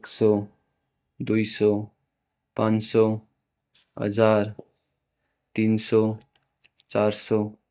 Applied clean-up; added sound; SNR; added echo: neural mask model DeepFilterNet 3.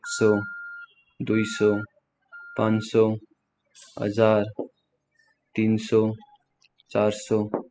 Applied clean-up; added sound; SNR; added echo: classical method spectral subtraction.